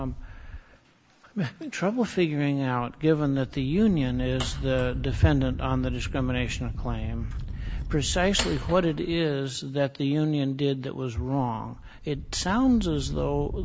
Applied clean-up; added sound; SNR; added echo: none; Wind; 9 dB; none.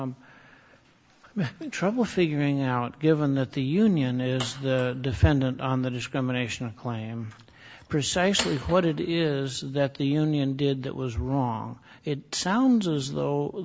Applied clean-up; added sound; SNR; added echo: none; none; none; none.